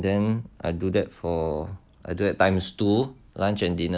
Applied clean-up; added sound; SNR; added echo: none; none; none; none.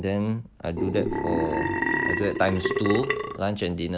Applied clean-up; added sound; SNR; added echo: none; Burping, eructation; 0 dB; none.